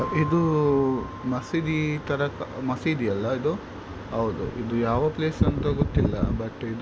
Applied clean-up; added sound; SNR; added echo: none; Keyboard (musical); 17 dB; none.